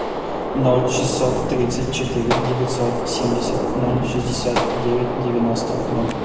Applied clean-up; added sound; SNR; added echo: none; Gunshot, gunfire; 1 dB; reverberation time 1.1 s.